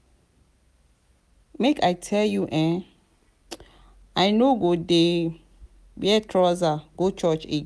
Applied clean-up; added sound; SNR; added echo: none; none; none; none.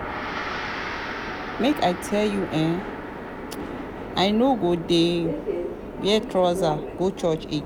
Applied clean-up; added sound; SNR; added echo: none; Gong + Subway, metro, underground; 7 dB; none.